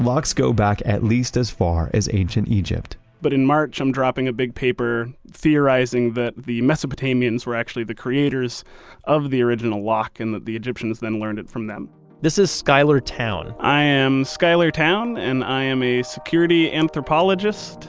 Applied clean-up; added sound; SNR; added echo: none; none; none; none.